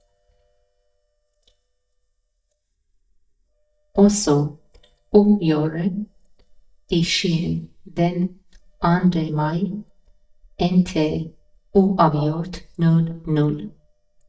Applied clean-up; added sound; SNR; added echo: neural mask model DeepFilterNet 3.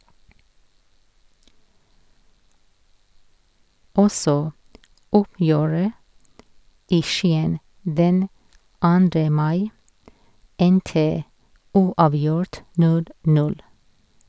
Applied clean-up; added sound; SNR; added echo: none; none; none; none.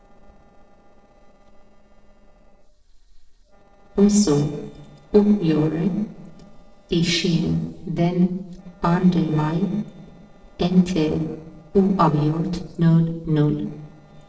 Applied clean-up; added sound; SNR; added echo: neural separator model SepFormer DNS4.